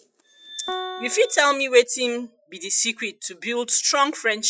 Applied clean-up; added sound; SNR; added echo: classical method Wiener filter.